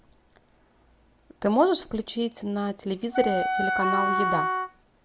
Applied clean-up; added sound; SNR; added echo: none; Wind instrument, woodwind instrument; -2 dB; none.